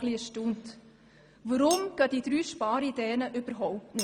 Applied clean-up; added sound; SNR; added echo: none; Chink, clink; 16 dB; none.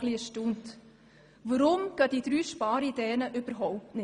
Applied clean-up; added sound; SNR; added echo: none; none; none; none.